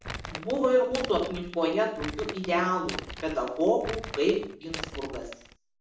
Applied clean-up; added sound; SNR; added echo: none; Crumpling, crinkling; 11 dB; reverberation time 0.5 s.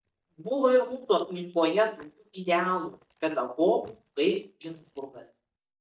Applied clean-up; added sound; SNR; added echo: neural mask model DeepFilterNet 3.